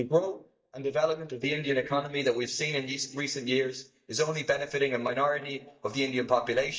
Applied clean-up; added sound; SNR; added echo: neural mask model DeepFilterNet 3.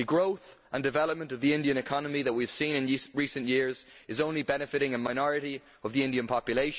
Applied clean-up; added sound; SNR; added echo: none; none; none; none.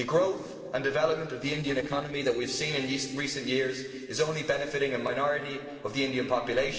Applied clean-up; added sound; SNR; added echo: neural separator model SepFormer DNS4.